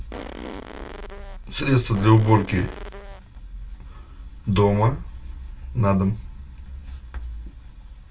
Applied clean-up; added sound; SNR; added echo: none; Fart; 14 dB; reverberation time 0.2 s.